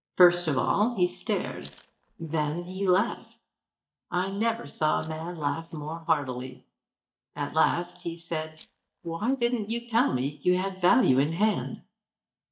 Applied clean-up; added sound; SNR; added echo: neural mask model DeepFilterNet 3.